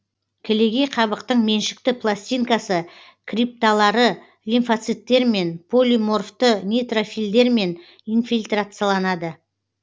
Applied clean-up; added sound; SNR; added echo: none; none; none; none.